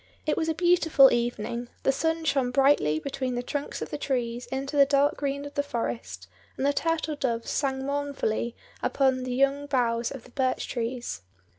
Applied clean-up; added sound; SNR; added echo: none; none; none; none.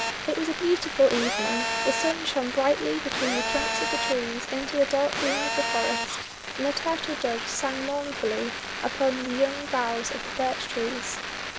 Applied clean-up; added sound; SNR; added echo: none; Telephone; 3 dB; none.